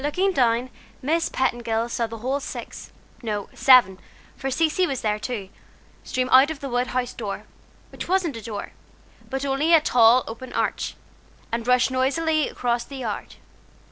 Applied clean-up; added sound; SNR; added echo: none; none; none; none.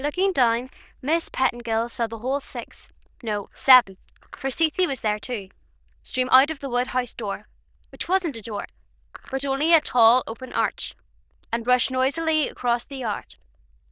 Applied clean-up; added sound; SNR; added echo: neural diffusion model UNIVERSE++.